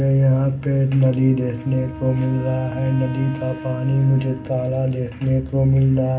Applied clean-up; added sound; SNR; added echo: none; Wind instrument, woodwind instrument; 17 dB; reverberation time 0.4 s.